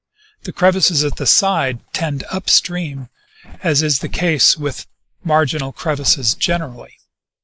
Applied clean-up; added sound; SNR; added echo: neural mask model Resemble Enhance denoiser.